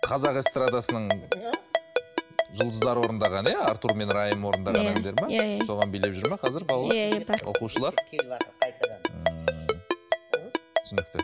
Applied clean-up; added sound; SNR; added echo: none; Ringtone; 0 dB; none.